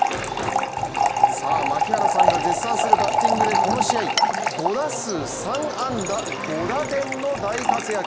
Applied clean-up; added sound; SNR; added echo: none; Fill (with liquid) / Trickle, dribble; -3 dB; none.